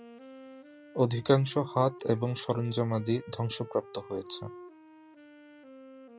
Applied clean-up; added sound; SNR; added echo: none; Wind instrument, woodwind instrument; 17 dB; none.